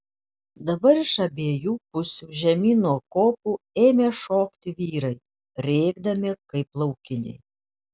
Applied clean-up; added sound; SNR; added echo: none; none; none; none.